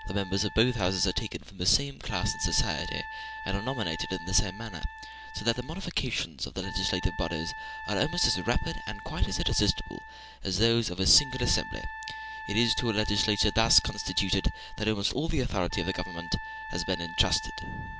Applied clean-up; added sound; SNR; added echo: none; Wind instrument, woodwind instrument; 12 dB; none.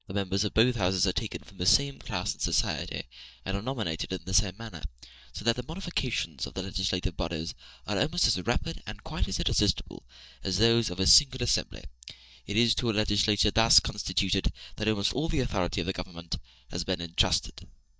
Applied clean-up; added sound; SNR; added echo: neural mask model DeepFilterNet 3.